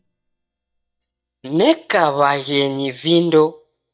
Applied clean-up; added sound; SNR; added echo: neural mask model DeepFilterNet 3.